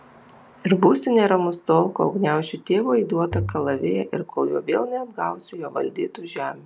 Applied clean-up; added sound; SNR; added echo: none; Bowed string instrument; 10 dB; none.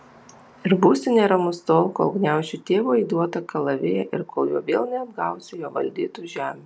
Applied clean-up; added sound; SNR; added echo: none; none; none; none.